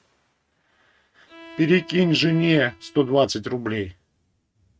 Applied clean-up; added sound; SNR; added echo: neural mask model RNNoise.